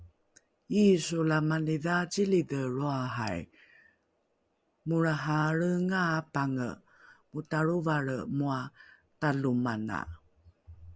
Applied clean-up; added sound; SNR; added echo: none; none; none; none.